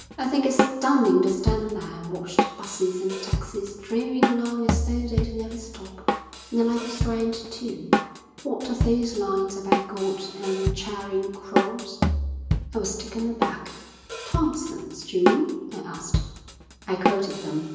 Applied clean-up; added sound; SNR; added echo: none; Drum kit; 1 dB; reverberation time 1.0 s.